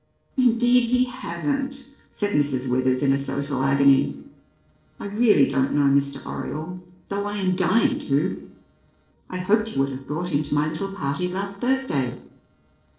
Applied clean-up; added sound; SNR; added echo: neural separator model SepFormer DNS4.